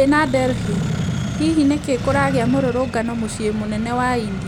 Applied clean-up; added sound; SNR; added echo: none; Accelerating, revving, vroom; 5 dB; none.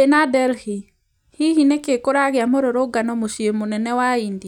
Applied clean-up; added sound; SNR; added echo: none; none; none; none.